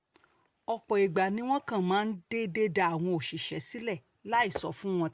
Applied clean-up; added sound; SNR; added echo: none; none; none; none.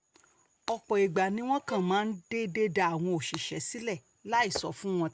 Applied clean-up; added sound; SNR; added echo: none; Bowed string instrument + Shatter; 17 dB; none.